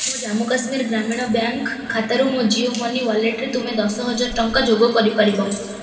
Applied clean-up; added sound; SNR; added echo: none; Fireworks; 17 dB; reverberation time 2.4 s.